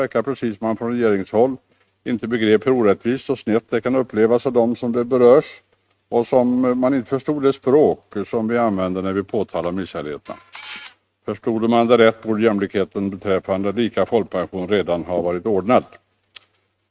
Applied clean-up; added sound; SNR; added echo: neural mask model RNNoise.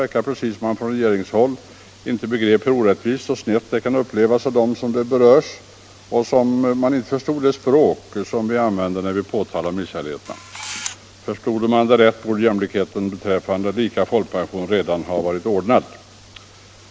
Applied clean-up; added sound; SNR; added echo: none; Camera; 16 dB; none.